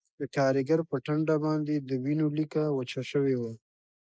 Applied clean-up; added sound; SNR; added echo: neural mask model Resemble Enhance denoiser.